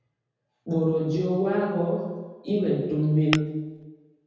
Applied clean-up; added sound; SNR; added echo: none; Tap / Glass; 8 dB; reverberation time 1.2 s.